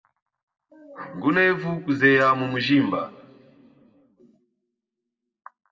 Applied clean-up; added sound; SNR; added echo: none; none; none; reverberation time 1.4 s.